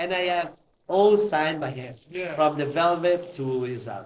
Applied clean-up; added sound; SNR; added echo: neural separator model SepFormer DNS4.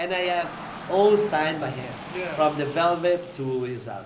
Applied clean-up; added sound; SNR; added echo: none; Rain / Dog; 14 dB; reverberation time 0.5 s.